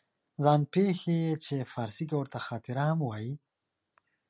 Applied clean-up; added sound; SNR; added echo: none; none; none; none.